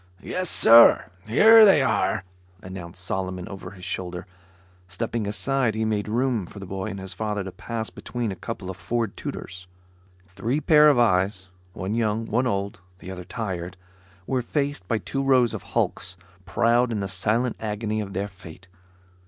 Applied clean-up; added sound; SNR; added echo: none; none; none; none.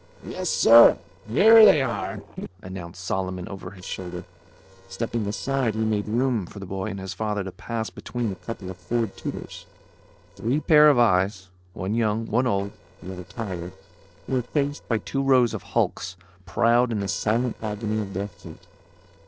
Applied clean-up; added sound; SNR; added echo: neural separator model SepFormer DNS4.